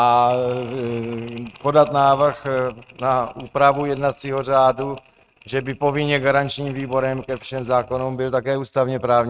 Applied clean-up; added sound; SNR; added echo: neural mask model RNNoise.